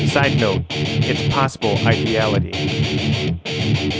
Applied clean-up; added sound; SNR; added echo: none; Guitar; -4 dB; none.